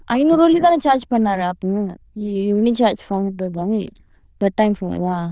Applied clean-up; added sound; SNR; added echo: neural diffusion model UNIVERSE++.